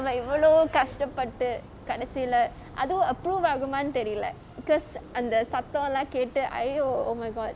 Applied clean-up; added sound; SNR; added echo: none; none; none; none.